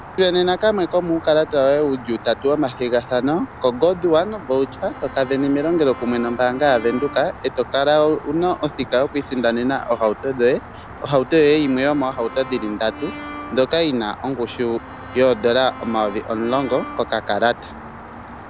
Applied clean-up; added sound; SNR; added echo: none; Rain + Brass instrument; 15 dB; none.